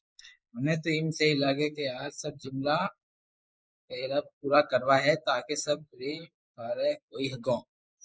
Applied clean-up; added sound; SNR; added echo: neural mask model Resemble Enhance denoiser.